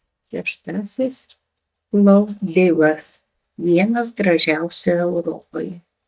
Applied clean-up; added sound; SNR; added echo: neural mask model DeepFilterNet 3.